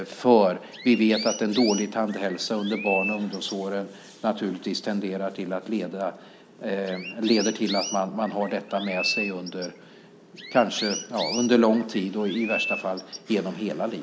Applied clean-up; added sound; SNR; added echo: none; Chirp, tweet; 9 dB; none.